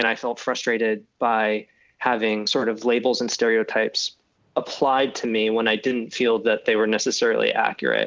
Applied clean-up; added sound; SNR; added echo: none; none; none; none.